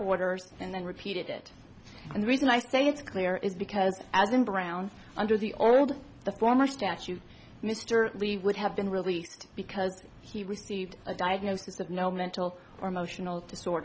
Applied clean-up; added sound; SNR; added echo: none; none; none; none.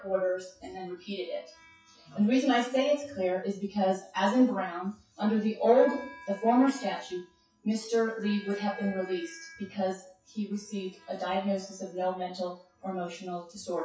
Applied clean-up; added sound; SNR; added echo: classical method WPE with log-MMSE.